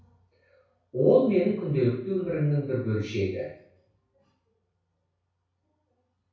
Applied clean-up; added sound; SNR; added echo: none; none; none; reverberation time 0.6 s.